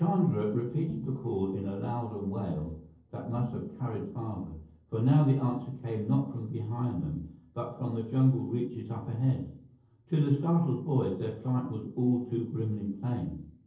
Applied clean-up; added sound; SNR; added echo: neural separator model SepFormer DNS4.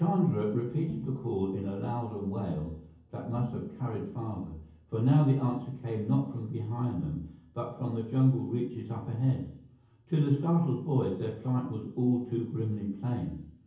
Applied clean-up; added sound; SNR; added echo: none; Bowed string instrument; 18 dB; reverberation time 0.7 s.